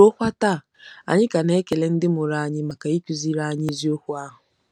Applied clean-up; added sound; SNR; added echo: none; none; none; none.